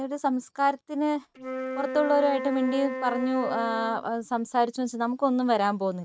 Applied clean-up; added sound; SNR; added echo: neural mask model RNNoise.